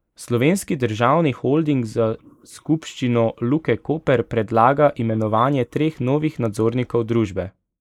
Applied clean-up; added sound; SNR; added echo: neural mask model Resemble Enhance denoiser.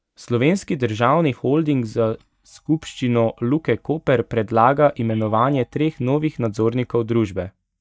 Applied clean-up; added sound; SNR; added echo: neural mask model DeepFilterNet 3.